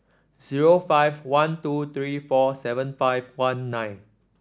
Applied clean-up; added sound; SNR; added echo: none; none; none; none.